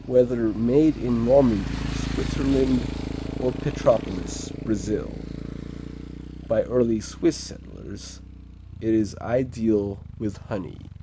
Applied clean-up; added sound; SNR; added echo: none; Motorcycle; 8 dB; none.